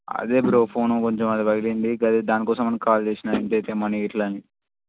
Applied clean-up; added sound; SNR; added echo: none; none; none; none.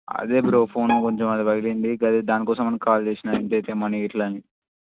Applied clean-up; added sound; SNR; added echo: neural mask model RNNoise.